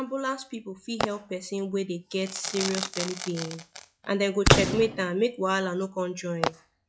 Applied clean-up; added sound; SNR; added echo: classical method log-MMSE.